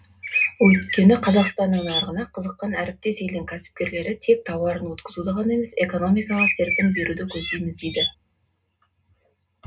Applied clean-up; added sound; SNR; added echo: none; Bird; 4 dB; reverberation time 0.2 s.